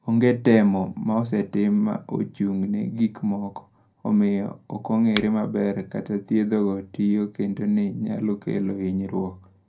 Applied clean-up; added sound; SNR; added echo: none; Finger snapping; 15 dB; reverberation time 0.2 s.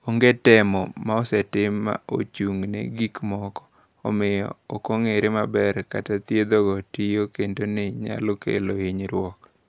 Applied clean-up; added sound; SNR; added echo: none; none; none; none.